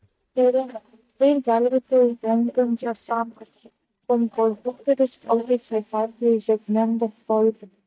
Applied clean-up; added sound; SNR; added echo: neural mask model DeepFilterNet 3.